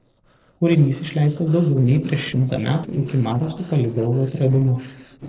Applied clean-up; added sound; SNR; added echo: neural separator model SepFormer DNS4.